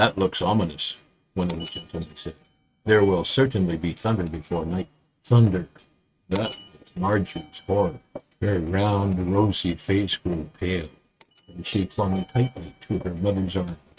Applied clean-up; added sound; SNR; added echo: neural mask model RNNoise.